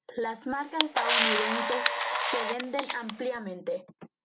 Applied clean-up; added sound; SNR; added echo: none; Camera; -4 dB; none.